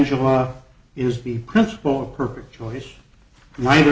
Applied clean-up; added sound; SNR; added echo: none; none; none; none.